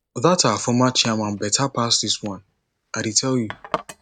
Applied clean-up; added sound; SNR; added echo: neural mask model DeepFilterNet 3.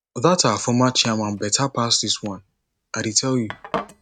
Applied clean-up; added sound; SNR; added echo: neural mask model RNNoise.